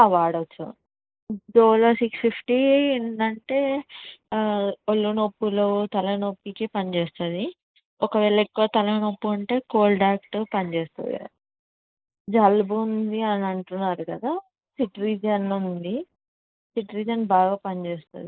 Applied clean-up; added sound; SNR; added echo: neural mask model Resemble Enhance denoiser.